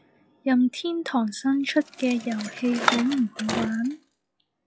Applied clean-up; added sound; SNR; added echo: classical method log-MMSE.